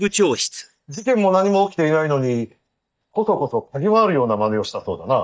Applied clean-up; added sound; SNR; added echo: neural mask model DeepFilterNet 3.